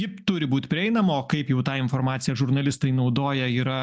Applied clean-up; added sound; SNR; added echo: none; none; none; none.